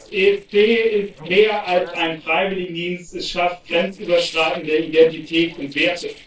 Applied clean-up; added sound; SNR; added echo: neural separator model SepFormer DNS4.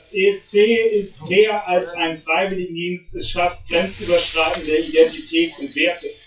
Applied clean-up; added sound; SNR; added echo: classical method WPE with log-MMSE.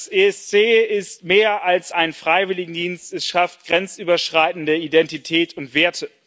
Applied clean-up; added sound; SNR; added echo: none; none; none; none.